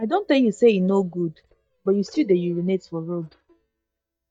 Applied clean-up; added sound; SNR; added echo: neural mask model DeepFilterNet 3.